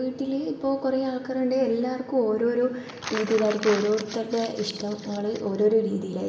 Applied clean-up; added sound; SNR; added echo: none; Crumpling, crinkling; 13 dB; reverberation time 0.9 s.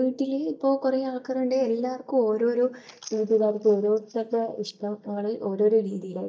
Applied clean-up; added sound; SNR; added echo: neural mask model DeepFilterNet 3.